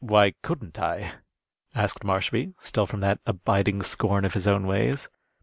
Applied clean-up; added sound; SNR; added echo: none; none; none; none.